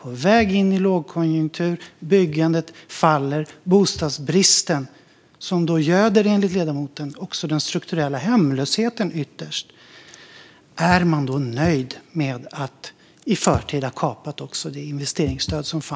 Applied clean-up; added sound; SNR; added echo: none; none; none; none.